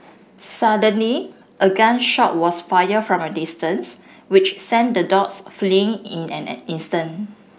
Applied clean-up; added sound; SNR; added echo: none; none; none; none.